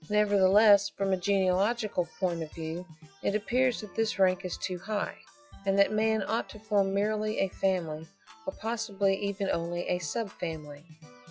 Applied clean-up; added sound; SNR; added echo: classical method log-MMSE.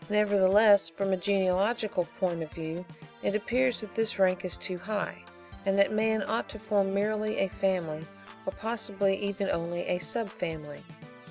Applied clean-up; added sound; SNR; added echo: none; Organ; 19 dB; none.